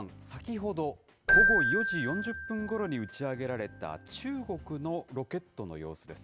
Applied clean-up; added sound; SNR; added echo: none; Keyboard (musical); -2 dB; none.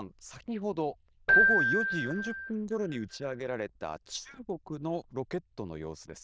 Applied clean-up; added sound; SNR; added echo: neural diffusion model UNIVERSE++.